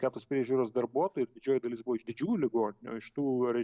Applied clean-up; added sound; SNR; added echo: none; none; none; none.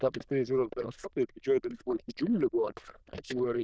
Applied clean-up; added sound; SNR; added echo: neural diffusion model UNIVERSE++.